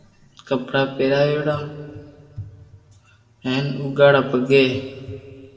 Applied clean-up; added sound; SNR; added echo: none; none; none; reverberation time 1.5 s.